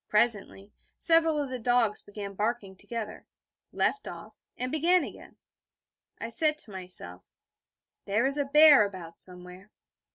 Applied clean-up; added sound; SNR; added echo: none; none; none; none.